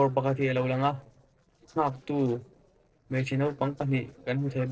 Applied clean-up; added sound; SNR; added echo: neural separator model SepFormer DNS4.